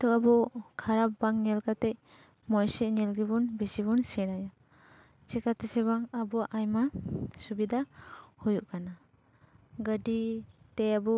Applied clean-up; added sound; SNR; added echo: none; none; none; none.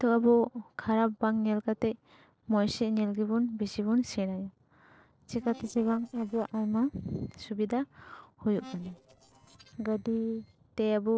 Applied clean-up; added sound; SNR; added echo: neural separator model SepFormer DNS4.